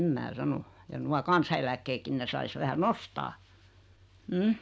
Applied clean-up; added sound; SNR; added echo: none; none; none; none.